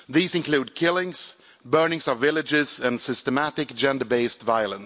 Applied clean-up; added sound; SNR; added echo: none; none; none; none.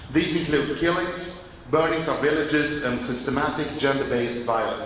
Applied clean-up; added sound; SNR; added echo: none; Engine / Aircraft; 19 dB; reverberation time 1.2 s.